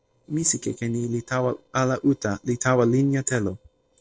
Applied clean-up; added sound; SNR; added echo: neural separator model SepFormer DNS4.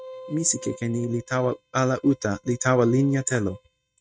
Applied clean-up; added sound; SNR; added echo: neural mask model RNNoise.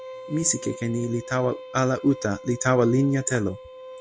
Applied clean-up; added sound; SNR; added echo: none; Bowed string instrument; 15 dB; none.